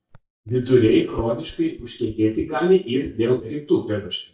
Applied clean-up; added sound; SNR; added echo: neural mask model DeepFilterNet 3.